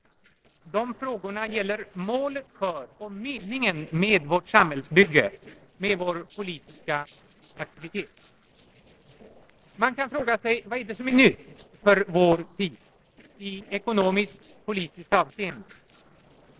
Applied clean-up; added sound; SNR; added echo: neural separator model SepFormer DNS4.